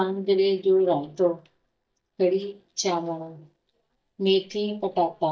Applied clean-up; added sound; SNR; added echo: neural mask model DeepFilterNet 3.